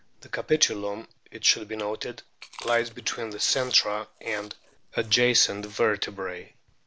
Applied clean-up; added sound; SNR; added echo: none; Chewing, mastication; 20 dB; none.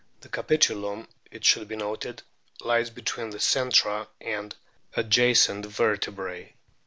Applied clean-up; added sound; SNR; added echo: none; none; none; none.